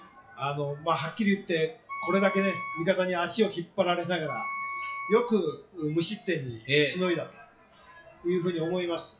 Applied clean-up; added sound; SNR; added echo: classical method WPE with log-MMSE.